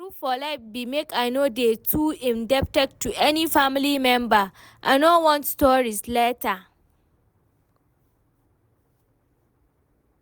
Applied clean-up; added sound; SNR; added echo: none; none; none; none.